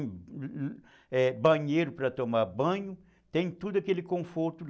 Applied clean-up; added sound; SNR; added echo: none; none; none; none.